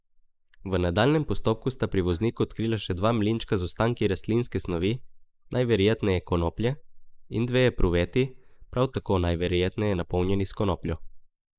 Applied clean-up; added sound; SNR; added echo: neural mask model Resemble Enhance denoiser.